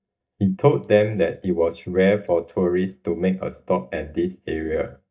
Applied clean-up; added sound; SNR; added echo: neural mask model DeepFilterNet 3.